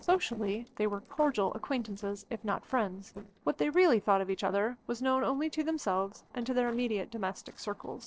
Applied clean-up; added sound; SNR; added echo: neural separator model SepFormer DNS4.